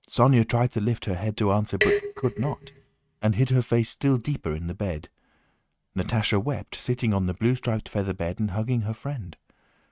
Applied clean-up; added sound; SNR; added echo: neural mask model RNNoise.